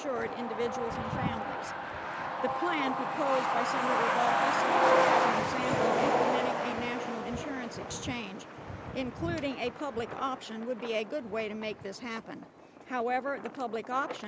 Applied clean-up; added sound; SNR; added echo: none; Truck; -4 dB; none.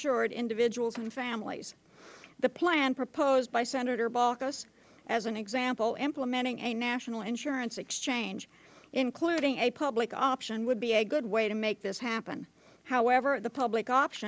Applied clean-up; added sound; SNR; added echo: none; none; none; none.